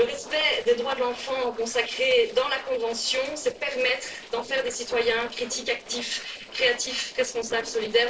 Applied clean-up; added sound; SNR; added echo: neural separator model SepFormer DNS4.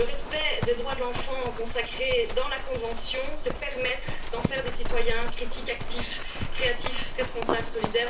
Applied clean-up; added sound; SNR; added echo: none; Livestock, farm animals, working animals; -2 dB; reverberation time 0.3 s.